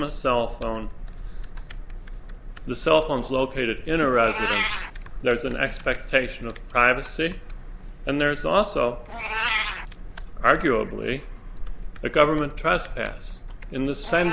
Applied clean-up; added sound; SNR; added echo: none; Meow; 11 dB; none.